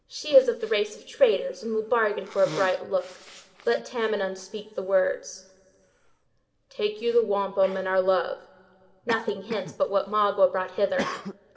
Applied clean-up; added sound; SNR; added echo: none; Cough; 16 dB; reverberation time 2.6 s.